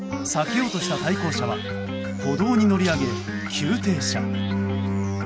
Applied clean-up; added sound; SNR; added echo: none; Wind instrument, woodwind instrument; 12 dB; none.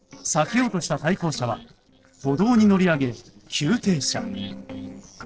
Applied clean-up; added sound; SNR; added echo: neural separator model SepFormer DNS4.